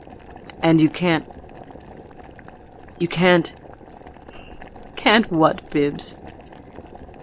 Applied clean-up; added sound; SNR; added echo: none; Boiling; 18 dB; none.